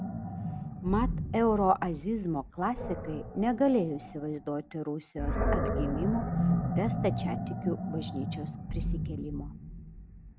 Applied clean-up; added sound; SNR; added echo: none; Animal; 1 dB; none.